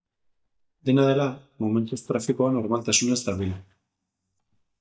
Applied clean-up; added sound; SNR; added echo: neural mask model DeepFilterNet 3.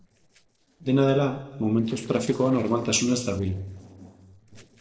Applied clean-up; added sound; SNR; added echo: neural separator model SepFormer DNS4.